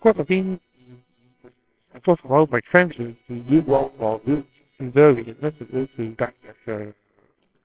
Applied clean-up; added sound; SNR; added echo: neural separator model SepFormer WHAMR!.